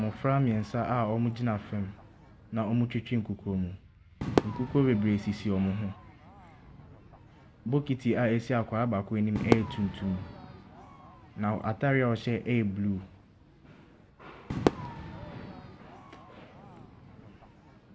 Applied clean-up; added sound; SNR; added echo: none; Crowd / Fireworks; 8 dB; none.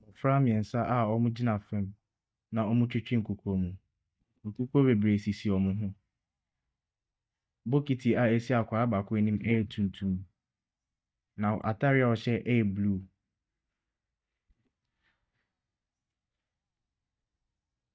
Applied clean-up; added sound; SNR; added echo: neural mask model DeepFilterNet 3.